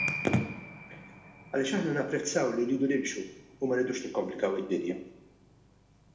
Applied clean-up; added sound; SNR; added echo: none; Piano; 12 dB; reverberation time 0.7 s.